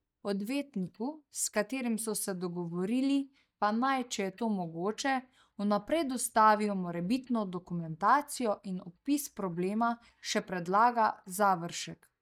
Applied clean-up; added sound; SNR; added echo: neural mask model DeepFilterNet 3.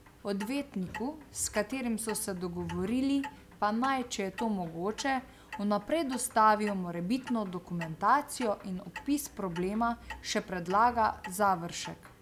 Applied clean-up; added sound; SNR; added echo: none; Clock; 16 dB; none.